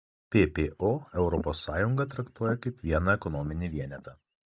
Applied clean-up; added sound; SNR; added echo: neural mask model DeepFilterNet 3.